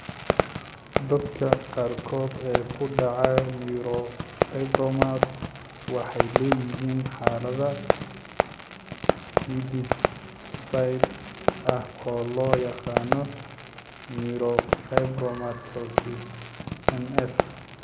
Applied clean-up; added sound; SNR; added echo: none; Fireworks; -1 dB; none.